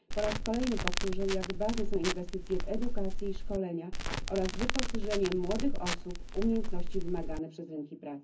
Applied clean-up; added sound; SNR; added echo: none; Crackle; -3 dB; reverberation time 0.4 s.